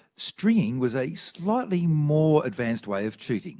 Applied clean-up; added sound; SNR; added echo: none; none; none; none.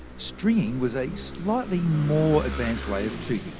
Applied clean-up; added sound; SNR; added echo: none; Engine / Vehicle; 9 dB; none.